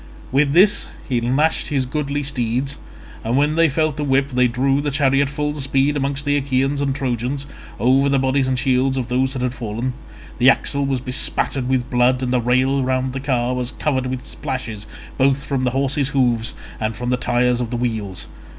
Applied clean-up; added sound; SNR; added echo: none; none; none; none.